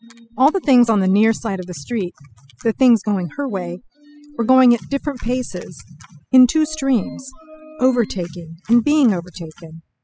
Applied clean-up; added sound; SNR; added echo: classical method spectral subtraction.